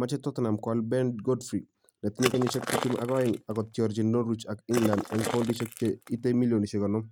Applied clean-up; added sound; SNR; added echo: neural mask model RNNoise.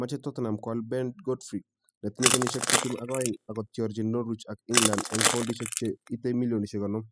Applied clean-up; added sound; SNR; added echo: classical method spectral subtraction.